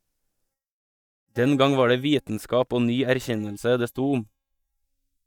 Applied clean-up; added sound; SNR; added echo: neural mask model DeepFilterNet 3.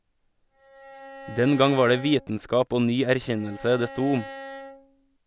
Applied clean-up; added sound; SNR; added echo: none; Bowed string instrument; 17 dB; none.